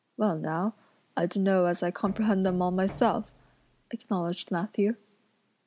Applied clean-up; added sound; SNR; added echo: none; Knock; 19 dB; none.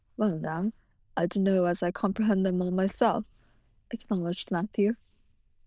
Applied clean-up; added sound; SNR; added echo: neural diffusion model UNIVERSE++.